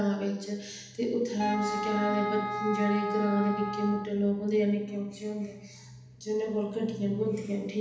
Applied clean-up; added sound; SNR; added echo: none; Wind instrument, woodwind instrument; 4 dB; reverberation time 0.9 s.